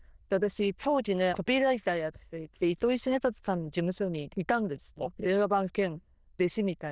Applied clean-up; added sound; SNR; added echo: neural diffusion model UNIVERSE++.